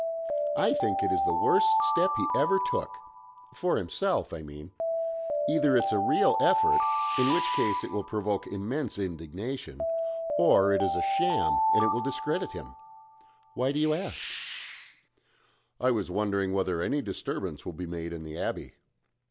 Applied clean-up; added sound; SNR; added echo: none; Alarm + Hiss; 0 dB; none.